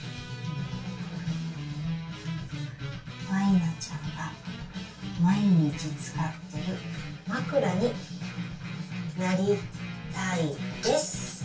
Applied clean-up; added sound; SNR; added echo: none; none; none; reverberation time 0.2 s.